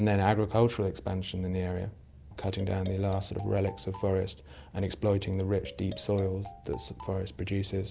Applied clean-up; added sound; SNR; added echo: none; Marimba, xylophone; 19 dB; none.